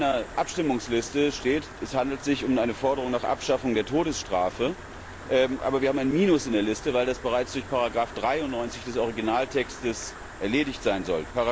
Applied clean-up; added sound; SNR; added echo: none; Stream; 14 dB; none.